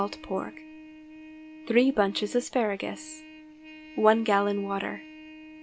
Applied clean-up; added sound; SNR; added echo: none; Trumpet; 17 dB; none.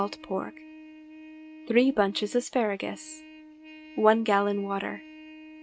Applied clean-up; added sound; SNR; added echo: neural mask model RNNoise.